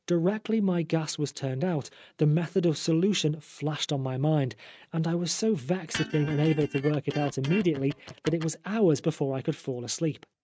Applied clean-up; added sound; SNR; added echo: neural mask model RNNoise.